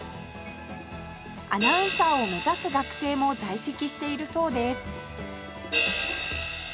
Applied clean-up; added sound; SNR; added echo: none; Crash cymbal; 3 dB; none.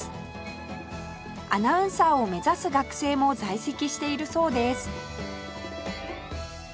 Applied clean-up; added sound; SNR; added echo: none; none; none; none.